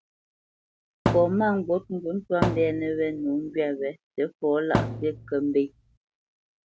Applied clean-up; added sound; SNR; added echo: none; Thump, thud; 4 dB; none.